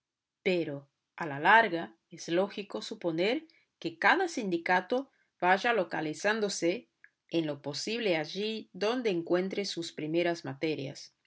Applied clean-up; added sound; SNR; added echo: none; none; none; none.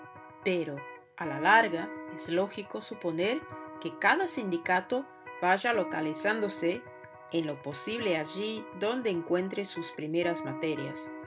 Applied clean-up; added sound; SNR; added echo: none; Electric guitar; 12 dB; none.